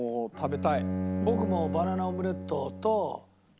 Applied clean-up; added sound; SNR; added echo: none; Bowed string instrument; 3 dB; none.